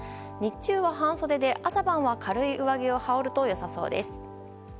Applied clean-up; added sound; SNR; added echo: none; none; none; none.